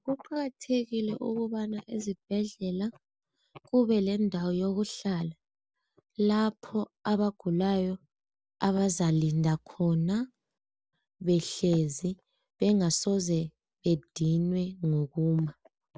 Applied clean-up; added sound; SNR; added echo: none; none; none; none.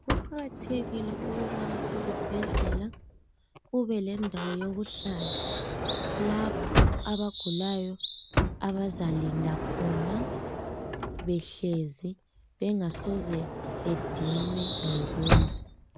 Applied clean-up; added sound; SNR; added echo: none; Sliding door / Motor vehicle (road) + Bird vocalization, bird call, bird song; -2 dB; none.